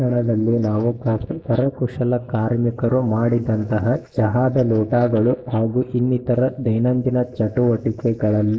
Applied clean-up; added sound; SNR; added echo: neural mask model Resemble Enhance denoiser.